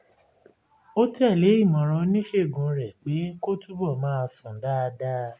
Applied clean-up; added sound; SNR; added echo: none; none; none; none.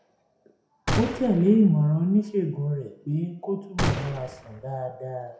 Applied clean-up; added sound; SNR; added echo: none; Gunshot, gunfire; 6 dB; reverberation time 0.5 s.